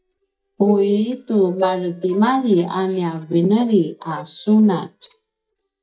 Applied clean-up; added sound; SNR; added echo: neural mask model DeepFilterNet 3.